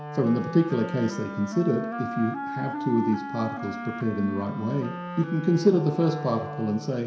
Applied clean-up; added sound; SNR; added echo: none; Wind instrument, woodwind instrument; 8 dB; reverberation time 0.7 s.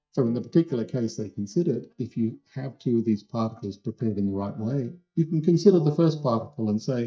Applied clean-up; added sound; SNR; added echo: neural mask model DeepFilterNet 3.